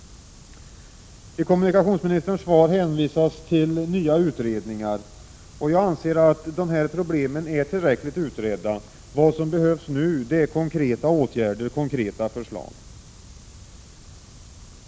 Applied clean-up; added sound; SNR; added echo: none; none; none; none.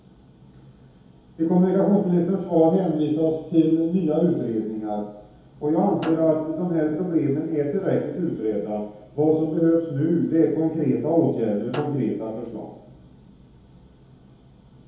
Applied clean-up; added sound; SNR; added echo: none; Snare drum; 18 dB; reverberation time 2.2 s.